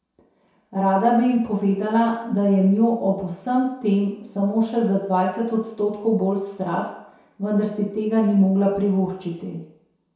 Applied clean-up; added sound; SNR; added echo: none; none; none; reverberation time 0.7 s.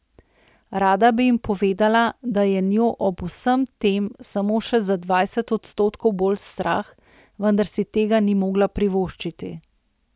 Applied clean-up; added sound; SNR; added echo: none; none; none; none.